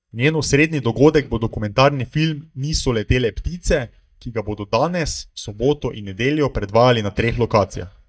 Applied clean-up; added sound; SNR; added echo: neural mask model DeepFilterNet 3.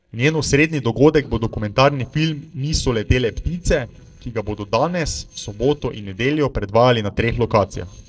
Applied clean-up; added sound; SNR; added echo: neural separator model SepFormer DNS4.